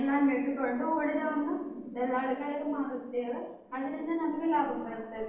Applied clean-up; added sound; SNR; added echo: neural separator model SepFormer DNS4.